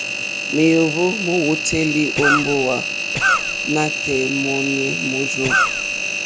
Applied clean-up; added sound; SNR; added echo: none; Engine + Cough; 0 dB; none.